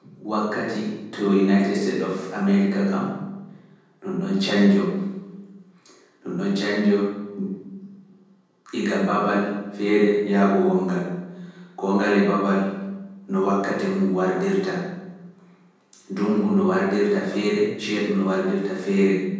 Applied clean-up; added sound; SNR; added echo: none; none; none; reverberation time 1.3 s.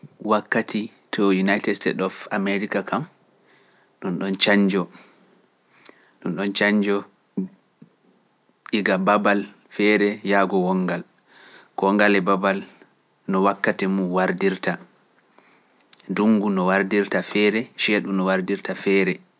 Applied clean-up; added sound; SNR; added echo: none; none; none; none.